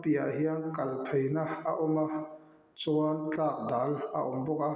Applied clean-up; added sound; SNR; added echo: none; none; none; none.